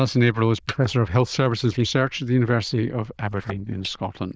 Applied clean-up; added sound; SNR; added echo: neural diffusion model UNIVERSE++.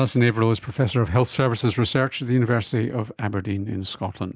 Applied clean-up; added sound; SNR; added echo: none; none; none; none.